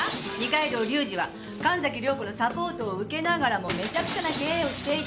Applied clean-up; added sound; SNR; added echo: none; Shatter; 11 dB; none.